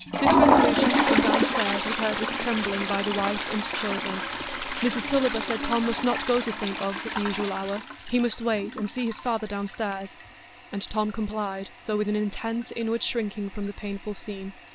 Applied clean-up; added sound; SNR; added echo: none; Toilet flush; -1 dB; none.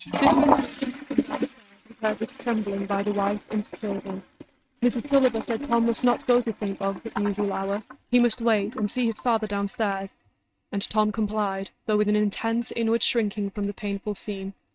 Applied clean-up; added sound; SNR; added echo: neural mask model RNNoise.